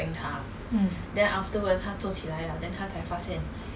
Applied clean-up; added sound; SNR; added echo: none; none; none; none.